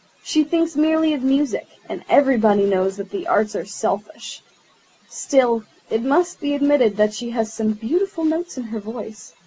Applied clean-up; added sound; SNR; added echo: none; none; none; none.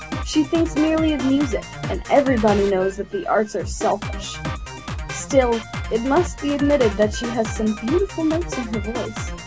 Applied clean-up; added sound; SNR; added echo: none; Drum kit; 8 dB; none.